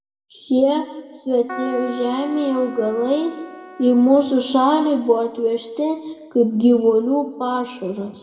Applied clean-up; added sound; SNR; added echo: none; Keyboard (musical); 16 dB; reverberation time 1.2 s.